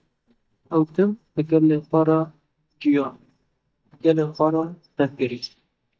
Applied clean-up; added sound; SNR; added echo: neural mask model DeepFilterNet 3.